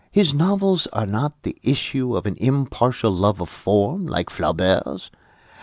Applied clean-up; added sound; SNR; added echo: none; none; none; none.